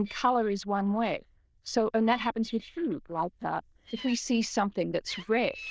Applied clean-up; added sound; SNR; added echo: neural diffusion model UNIVERSE++.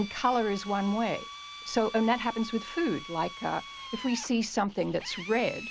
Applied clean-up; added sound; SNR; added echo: none; Drill; 14 dB; none.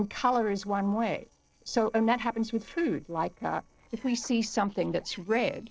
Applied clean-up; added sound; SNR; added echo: neural separator model SepFormer DNS4.